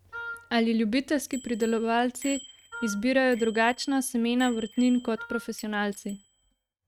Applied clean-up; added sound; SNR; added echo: neural mask model RNNoise.